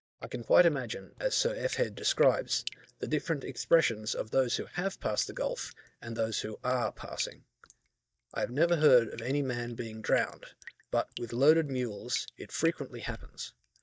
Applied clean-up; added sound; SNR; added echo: neural mask model DeepFilterNet 3.